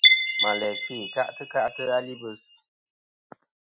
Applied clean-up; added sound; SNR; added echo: classical method Wiener filter.